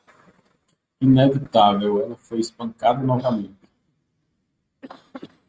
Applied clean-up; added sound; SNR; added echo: neural mask model RNNoise.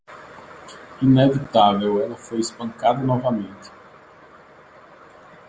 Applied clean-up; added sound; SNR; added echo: none; none; none; none.